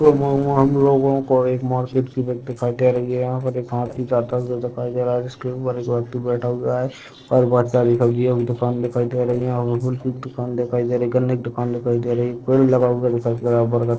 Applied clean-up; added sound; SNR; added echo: neural separator model SepFormer DNS4.